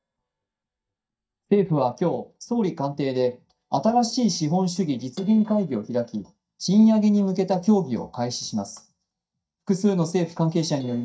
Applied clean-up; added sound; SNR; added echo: neural mask model DeepFilterNet 3.